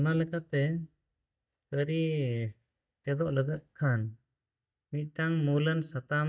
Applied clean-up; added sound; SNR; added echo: neural mask model DeepFilterNet 3.